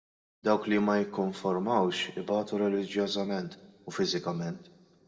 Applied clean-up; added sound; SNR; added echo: none; none; none; reverberation time 1.4 s.